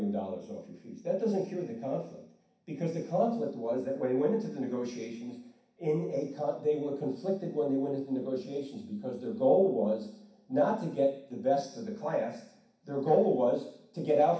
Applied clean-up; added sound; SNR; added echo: none; none; none; reverberation time 0.6 s.